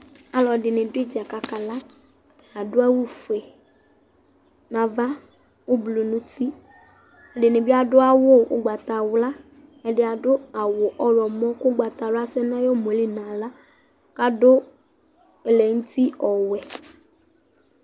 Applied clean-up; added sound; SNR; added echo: none; none; none; none.